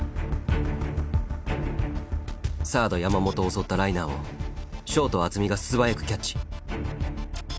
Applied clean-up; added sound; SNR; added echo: none; none; none; none.